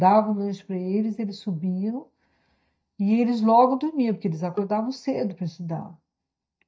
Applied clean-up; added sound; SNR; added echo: neural mask model DeepFilterNet 3.